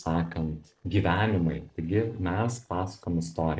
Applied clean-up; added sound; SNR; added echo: neural separator model SepFormer DNS4.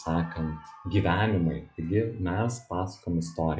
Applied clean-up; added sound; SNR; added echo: classical method log-MMSE.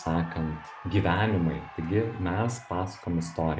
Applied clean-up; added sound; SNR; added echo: none; Cheering; 17 dB; none.